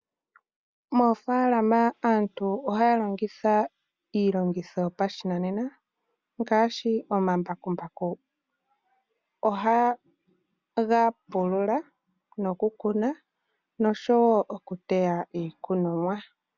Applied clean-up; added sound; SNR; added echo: none; none; none; none.